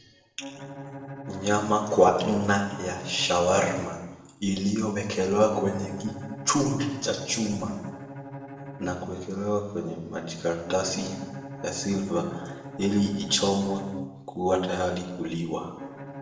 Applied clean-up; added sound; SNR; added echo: none; Bowed string instrument; 14 dB; reverberation time 0.9 s.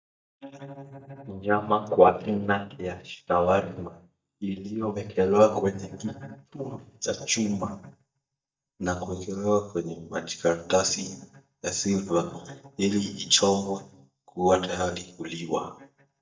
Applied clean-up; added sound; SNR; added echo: neural mask model DeepFilterNet 3.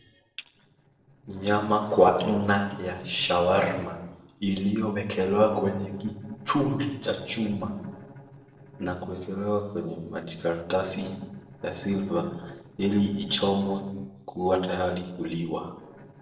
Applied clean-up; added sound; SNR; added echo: neural separator model SepFormer DNS4.